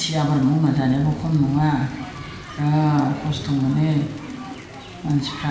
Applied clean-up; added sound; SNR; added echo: none; Thunder / Rain; 17 dB; reverberation time 1.1 s.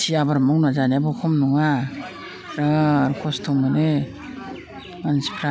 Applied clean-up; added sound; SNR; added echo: none; none; none; none.